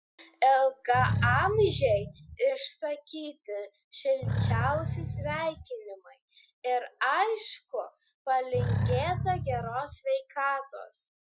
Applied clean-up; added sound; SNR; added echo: classical method Wiener filter.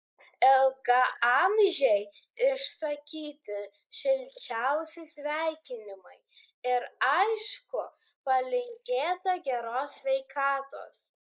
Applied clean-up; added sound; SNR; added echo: neural mask model Resemble Enhance denoiser.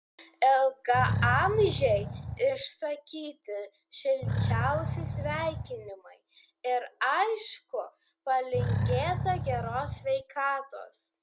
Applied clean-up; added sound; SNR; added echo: none; Animal; 2 dB; none.